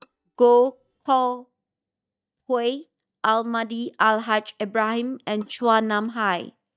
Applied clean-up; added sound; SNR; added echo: neural mask model DeepFilterNet 3.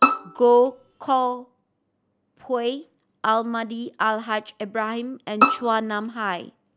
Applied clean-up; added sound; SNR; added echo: none; Bowed string instrument; -1 dB; none.